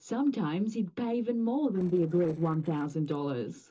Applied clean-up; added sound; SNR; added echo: neural separator model SepFormer DNS4.